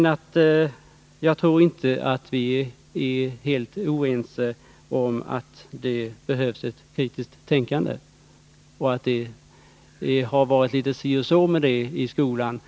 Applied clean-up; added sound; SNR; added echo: none; none; none; none.